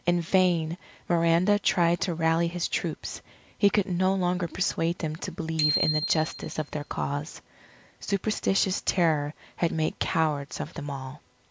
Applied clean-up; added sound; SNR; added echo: none; Bicycle bell; 7 dB; none.